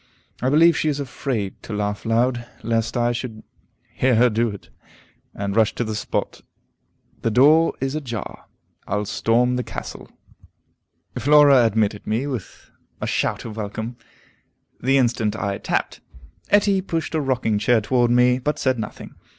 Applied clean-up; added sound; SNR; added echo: none; none; none; none.